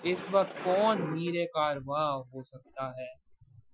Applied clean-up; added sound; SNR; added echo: classical method Wiener filter.